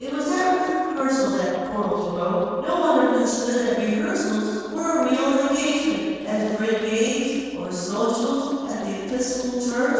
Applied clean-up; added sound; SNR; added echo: neural separator model SepFormer DNS4.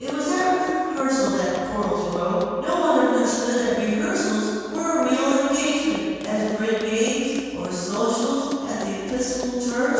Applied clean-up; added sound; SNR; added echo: none; Run; 17 dB; reverberation time 2.1 s.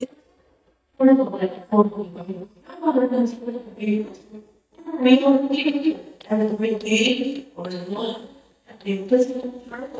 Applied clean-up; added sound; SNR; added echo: neural mask model DeepFilterNet 3.